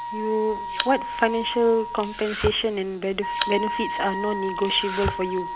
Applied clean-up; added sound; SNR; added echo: none; Wind instrument, woodwind instrument + Domestic sounds, home sounds; 5 dB; none.